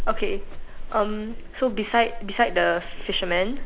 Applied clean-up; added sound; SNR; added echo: none; Livestock, farm animals, working animals; 4 dB; none.